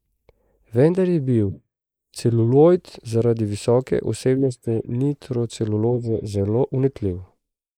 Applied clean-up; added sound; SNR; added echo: neural mask model Resemble Enhance denoiser.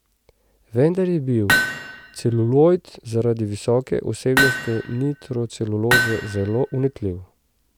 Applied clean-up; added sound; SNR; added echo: none; Hammer; 3 dB; none.